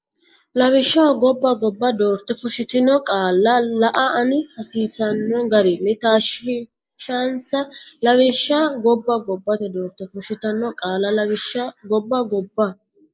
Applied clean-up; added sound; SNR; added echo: neural mask model Resemble Enhance denoiser.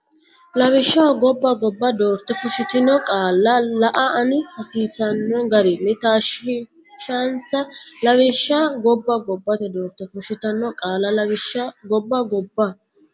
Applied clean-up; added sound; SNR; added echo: none; none; none; none.